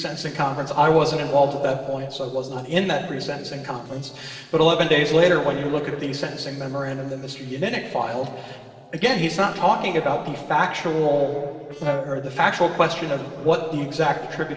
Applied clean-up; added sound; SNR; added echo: neural separator model SepFormer DNS4.